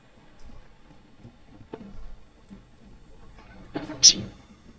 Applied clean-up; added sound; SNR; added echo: neural mask model DeepFilterNet 3.